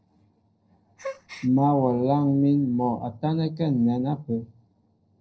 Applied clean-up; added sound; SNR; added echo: neural separator model SepFormer DNS4.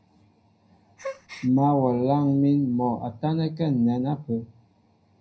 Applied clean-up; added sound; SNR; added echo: none; Gasp; 19 dB; reverberation time 0.3 s.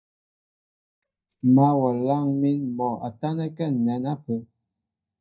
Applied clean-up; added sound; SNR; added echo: neural mask model DeepFilterNet 3.